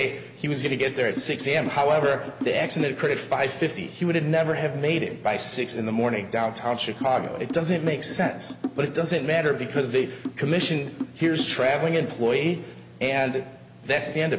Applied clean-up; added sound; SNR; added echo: none; Drum; 10 dB; none.